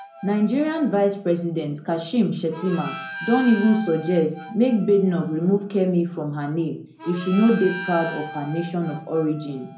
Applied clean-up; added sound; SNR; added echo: none; Harmonica; 15 dB; reverberation time 0.6 s.